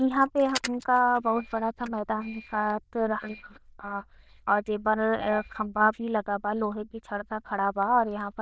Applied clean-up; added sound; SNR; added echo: neural diffusion model UNIVERSE++.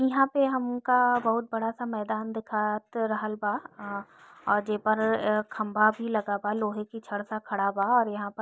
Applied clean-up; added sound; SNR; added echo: none; none; none; none.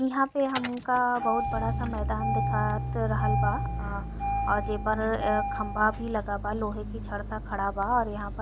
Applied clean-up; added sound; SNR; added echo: none; Engine starting; 1 dB; none.